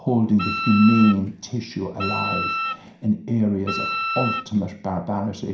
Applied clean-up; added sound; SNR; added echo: none; Wind instrument, woodwind instrument; 5 dB; reverberation time 0.5 s.